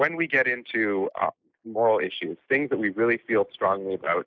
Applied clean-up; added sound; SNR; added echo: neural mask model Resemble Enhance denoiser.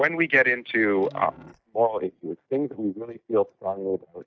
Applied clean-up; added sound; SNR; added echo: neural mask model DeepFilterNet 3.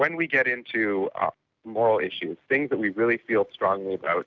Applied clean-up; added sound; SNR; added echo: none; none; none; none.